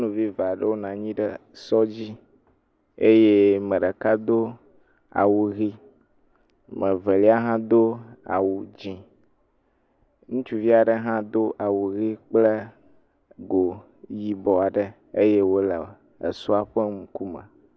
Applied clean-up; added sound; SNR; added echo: none; none; none; none.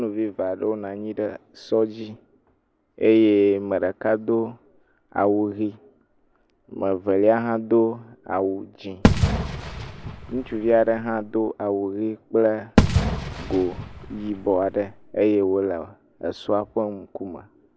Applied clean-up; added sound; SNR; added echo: none; Fireworks; 1 dB; none.